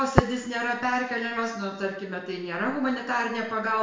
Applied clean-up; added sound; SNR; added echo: none; Tap; 4 dB; reverberation time 0.7 s.